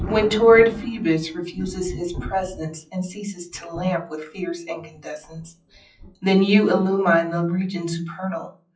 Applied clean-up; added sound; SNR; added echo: classical method WPE with log-MMSE.